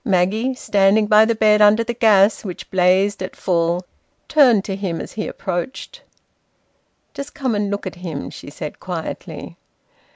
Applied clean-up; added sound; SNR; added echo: none; none; none; none.